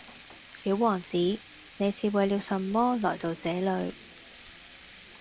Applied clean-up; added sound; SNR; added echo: none; Frying (food); 16 dB; none.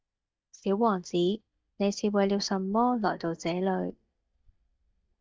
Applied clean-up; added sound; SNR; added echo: neural mask model DeepFilterNet 3.